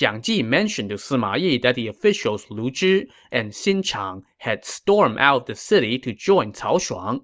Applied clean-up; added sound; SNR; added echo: none; none; none; none.